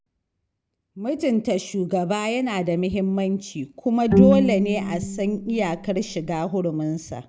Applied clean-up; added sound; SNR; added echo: none; Bowed string instrument; -2 dB; none.